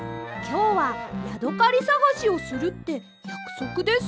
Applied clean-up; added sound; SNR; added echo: none; none; none; none.